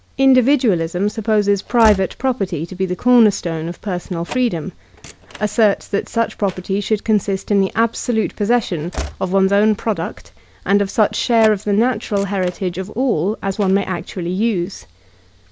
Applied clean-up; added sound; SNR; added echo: none; Slam / Train; 19 dB; none.